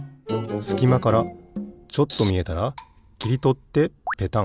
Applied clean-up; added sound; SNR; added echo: none; none; none; none.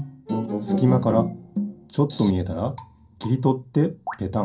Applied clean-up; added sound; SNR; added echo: none; none; none; reverberation time 0.3 s.